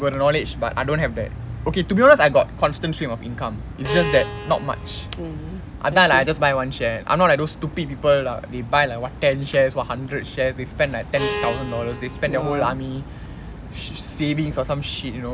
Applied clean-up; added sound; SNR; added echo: none; Bowed string instrument; 9 dB; none.